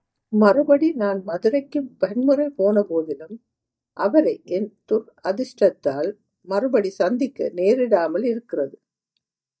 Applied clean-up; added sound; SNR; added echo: neural mask model DeepFilterNet 3.